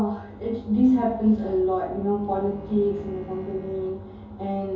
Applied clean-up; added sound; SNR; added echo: none; Bowed string instrument; 20 dB; reverberation time 2.8 s.